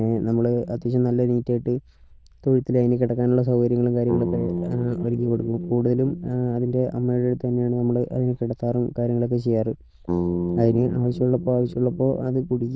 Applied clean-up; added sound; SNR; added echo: neural diffusion model UNIVERSE++.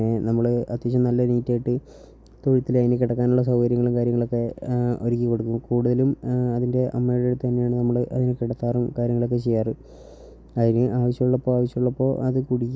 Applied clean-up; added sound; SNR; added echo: none; none; none; none.